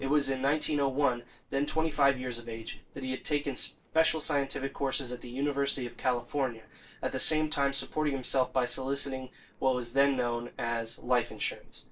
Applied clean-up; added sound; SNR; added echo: neural separator model SepFormer DNS4.